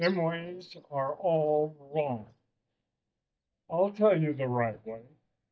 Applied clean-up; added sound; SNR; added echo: neural mask model DeepFilterNet 3.